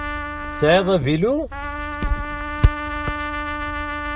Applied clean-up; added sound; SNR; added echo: none; Trumpet; 7 dB; none.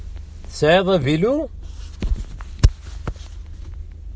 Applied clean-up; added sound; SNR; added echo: none; none; none; none.